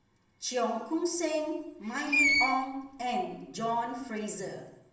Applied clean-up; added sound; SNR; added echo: none; Screech; 0 dB; reverberation time 0.8 s.